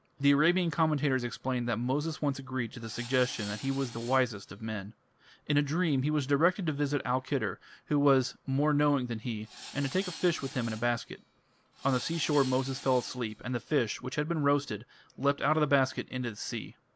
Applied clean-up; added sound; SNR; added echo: none; Tools; 17 dB; none.